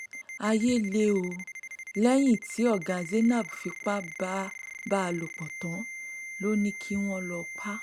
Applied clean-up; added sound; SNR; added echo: none; Ringtone; 12 dB; none.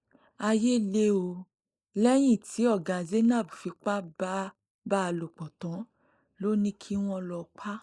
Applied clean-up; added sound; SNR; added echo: neural mask model Resemble Enhance denoiser.